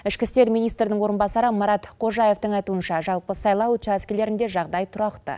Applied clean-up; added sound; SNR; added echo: none; none; none; none.